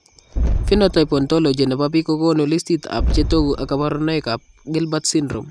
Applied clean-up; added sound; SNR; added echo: none; Boom; 5 dB; none.